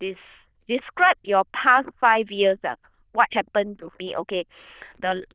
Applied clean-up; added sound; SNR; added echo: neural diffusion model UNIVERSE++.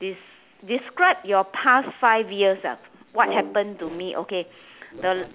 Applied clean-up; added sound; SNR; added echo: none; Brass instrument; 11 dB; none.